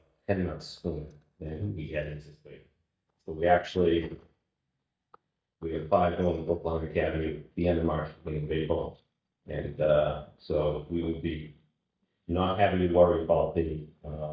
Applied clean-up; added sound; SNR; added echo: neural mask model DeepFilterNet 3.